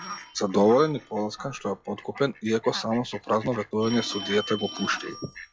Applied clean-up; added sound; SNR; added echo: classical method log-MMSE.